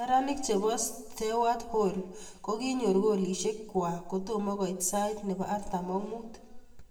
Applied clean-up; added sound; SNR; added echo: none; none; none; reverberation time 0.7 s.